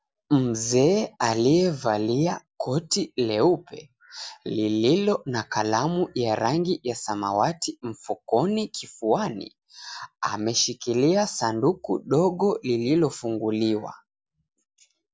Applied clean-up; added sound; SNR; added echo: none; none; none; none.